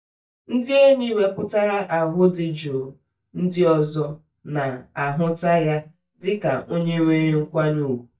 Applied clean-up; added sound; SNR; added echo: neural mask model DeepFilterNet 3.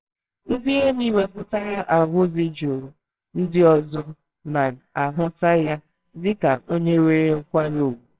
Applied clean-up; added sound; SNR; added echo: neural separator model SepFormer WHAMR!.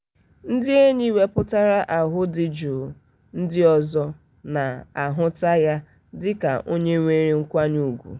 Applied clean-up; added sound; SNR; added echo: none; none; none; none.